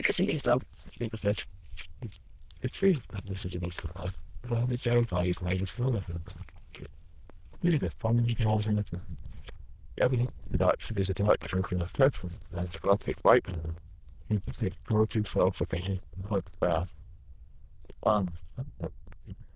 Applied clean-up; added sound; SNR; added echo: neural diffusion model UNIVERSE++.